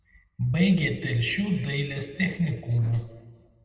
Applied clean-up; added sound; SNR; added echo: neural separator model SepFormer DNS4.